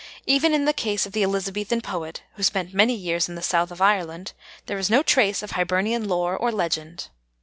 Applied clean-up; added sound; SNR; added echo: none; none; none; none.